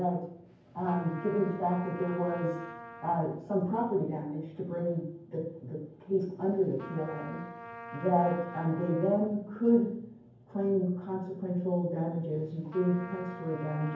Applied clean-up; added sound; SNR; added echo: none; Trumpet; 16 dB; reverberation time 0.9 s.